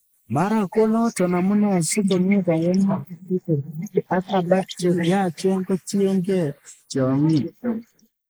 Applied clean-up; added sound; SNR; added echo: neural mask model Resemble Enhance denoiser.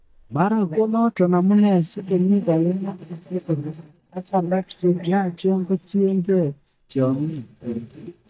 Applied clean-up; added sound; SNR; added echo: neural mask model DeepFilterNet 3.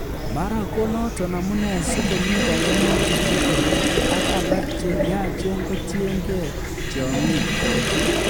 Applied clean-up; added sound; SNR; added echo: none; Chirp, tweet / Fowl + Sink (filling or washing); -4 dB; none.